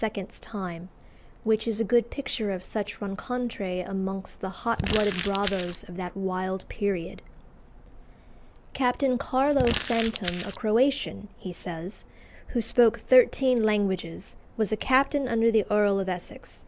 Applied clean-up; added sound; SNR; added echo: none; Crumpling, crinkling; 5 dB; none.